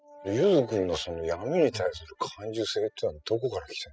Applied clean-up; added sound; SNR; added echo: classical method spectral subtraction.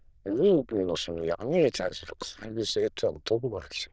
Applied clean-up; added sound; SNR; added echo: neural diffusion model UNIVERSE++.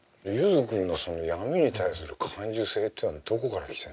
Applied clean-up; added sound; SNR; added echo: none; none; none; none.